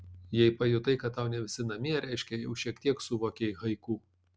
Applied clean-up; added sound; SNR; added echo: none; none; none; none.